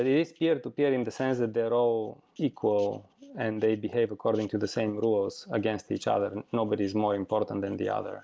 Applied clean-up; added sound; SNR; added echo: none; none; none; none.